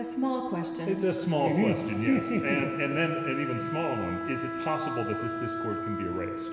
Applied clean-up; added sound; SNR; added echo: none; Wind instrument, woodwind instrument; 4 dB; reverberation time 2.8 s.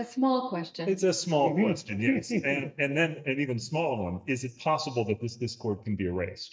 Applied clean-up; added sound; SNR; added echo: neural mask model DeepFilterNet 3.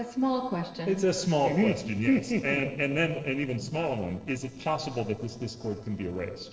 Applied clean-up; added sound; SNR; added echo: neural separator model SepFormer DNS4.